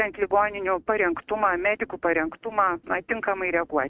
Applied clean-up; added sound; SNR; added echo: neural mask model RNNoise.